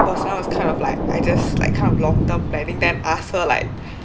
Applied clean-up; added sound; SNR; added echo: none; Thunder; -3 dB; none.